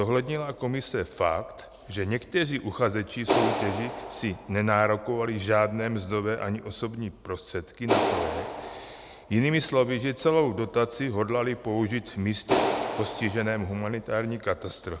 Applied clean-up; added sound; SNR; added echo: none; Clapping; 7 dB; none.